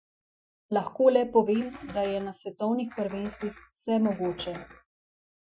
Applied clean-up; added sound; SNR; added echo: classical method Wiener filter.